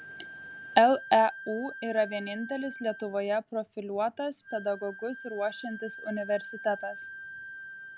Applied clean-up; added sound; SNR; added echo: none; Wind instrument, woodwind instrument; 14 dB; none.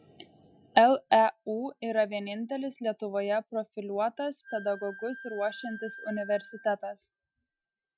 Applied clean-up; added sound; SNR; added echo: classical method Wiener filter.